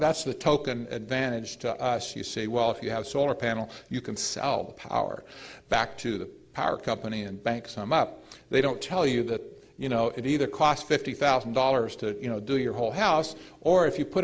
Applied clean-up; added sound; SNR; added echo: none; none; none; none.